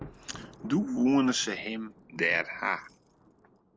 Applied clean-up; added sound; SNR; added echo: none; Keys jangling + Thunder; 20 dB; none.